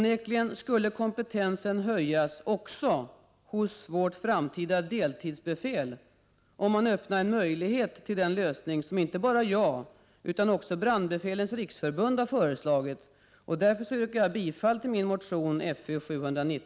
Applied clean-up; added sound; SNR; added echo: none; none; none; none.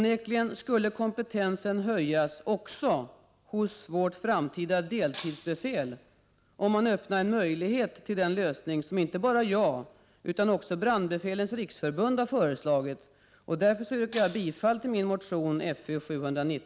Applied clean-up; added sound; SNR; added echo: none; Shatter; 19 dB; none.